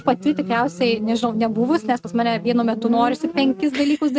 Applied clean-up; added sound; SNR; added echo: neural mask model RNNoise.